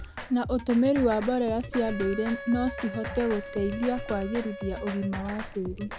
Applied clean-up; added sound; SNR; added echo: none; Drum kit + Wind instrument, woodwind instrument; 9 dB; none.